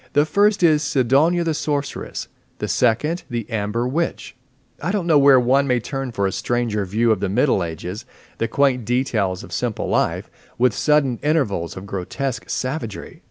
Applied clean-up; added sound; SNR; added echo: none; none; none; none.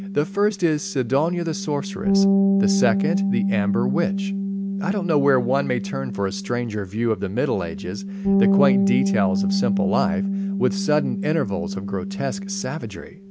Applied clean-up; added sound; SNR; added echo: none; Bass guitar; -1 dB; none.